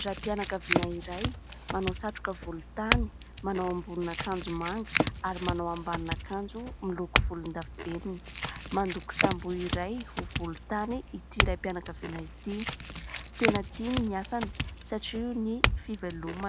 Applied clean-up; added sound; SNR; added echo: none; Chink, clink / Domestic sounds, home sounds; -1 dB; none.